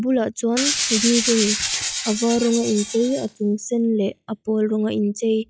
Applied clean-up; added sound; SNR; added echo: classical method log-MMSE.